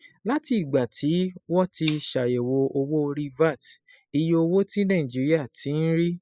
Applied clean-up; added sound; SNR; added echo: classical method spectral subtraction.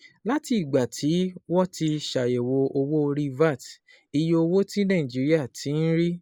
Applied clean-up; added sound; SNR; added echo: neural mask model Resemble Enhance denoiser.